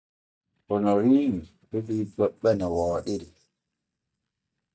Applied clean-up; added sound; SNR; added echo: neural mask model DeepFilterNet 3.